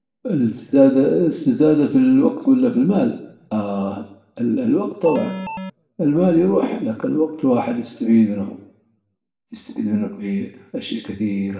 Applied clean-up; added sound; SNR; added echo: none; Alarm; 8 dB; reverberation time 0.7 s.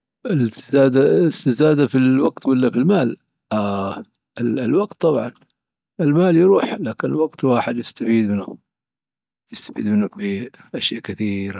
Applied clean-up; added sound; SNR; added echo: none; none; none; none.